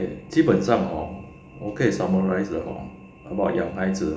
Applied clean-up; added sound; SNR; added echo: none; none; none; reverberation time 1.6 s.